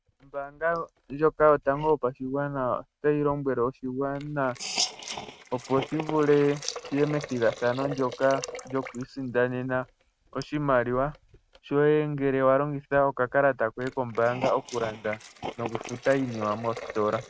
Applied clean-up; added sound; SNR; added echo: neural mask model RNNoise.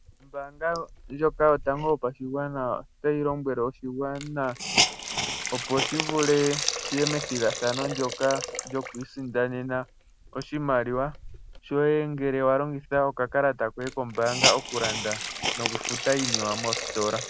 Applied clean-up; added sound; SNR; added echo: none; Hiss; 5 dB; none.